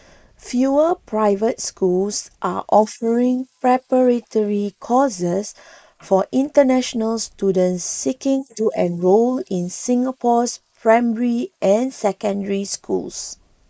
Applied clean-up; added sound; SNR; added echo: neural mask model Resemble Enhance denoiser.